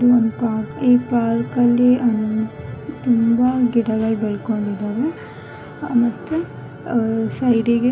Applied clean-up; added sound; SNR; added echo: none; Musical instrument; 20 dB; none.